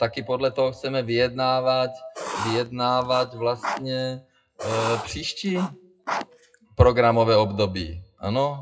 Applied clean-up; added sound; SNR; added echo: classical method WPE with log-MMSE.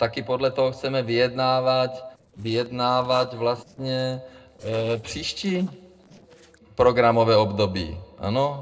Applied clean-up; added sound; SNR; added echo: neural separator model SepFormer DNS4.